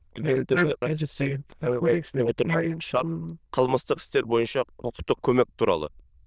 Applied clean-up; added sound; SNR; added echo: neural diffusion model UNIVERSE++.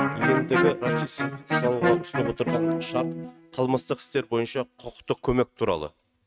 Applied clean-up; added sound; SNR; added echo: neural mask model RNNoise.